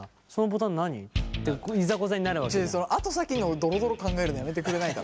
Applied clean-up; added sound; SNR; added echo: none; none; none; none.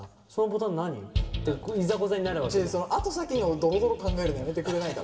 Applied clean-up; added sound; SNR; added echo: none; none; none; reverberation time 1.5 s.